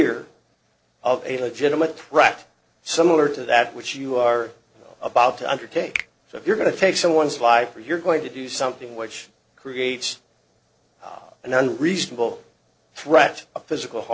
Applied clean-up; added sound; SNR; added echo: neural separator model SepFormer DNS4.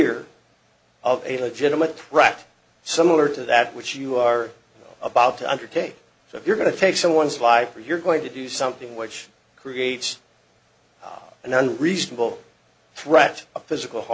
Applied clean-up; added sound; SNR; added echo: none; none; none; none.